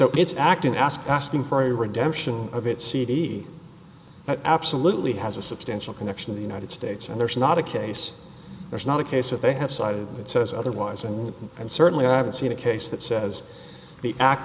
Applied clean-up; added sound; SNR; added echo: none; none; none; none.